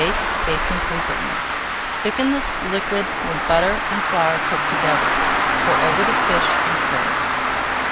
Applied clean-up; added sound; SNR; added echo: none; Traffic noise, roadway noise; -5 dB; none.